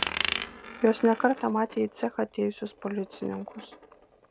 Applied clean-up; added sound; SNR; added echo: none; Coin (dropping); 9 dB; none.